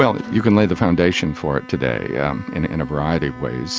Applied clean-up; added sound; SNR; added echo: none; Bowed string instrument; 18 dB; none.